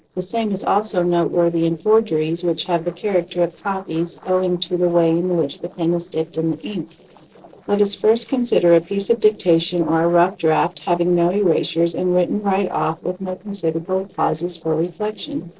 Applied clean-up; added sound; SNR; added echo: neural separator model SepFormer DNS4.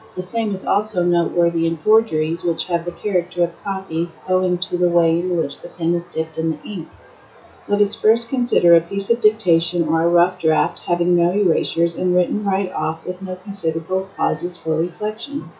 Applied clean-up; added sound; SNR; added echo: classical method WPE with log-MMSE.